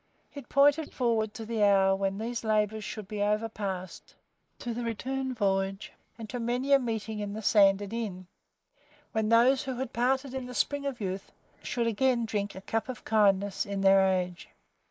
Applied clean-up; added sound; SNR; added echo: neural mask model Resemble Enhance denoiser.